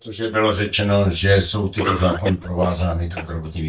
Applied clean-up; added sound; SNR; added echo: neural mask model DeepFilterNet 3.